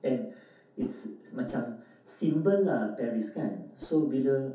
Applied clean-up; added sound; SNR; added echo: none; Whoosh, swoosh, swish; 19 dB; reverberation time 0.5 s.